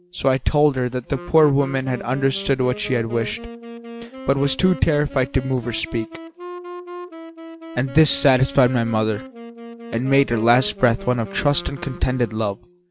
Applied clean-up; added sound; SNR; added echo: none; Wind instrument, woodwind instrument; 15 dB; none.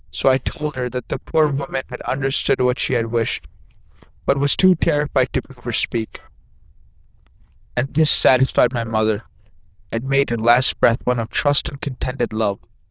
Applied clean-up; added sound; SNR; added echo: neural diffusion model UNIVERSE++.